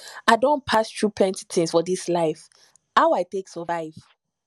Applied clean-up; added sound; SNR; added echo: none; none; none; none.